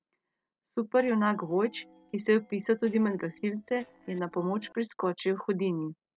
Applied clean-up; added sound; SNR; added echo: neural separator model SepFormer DNS4.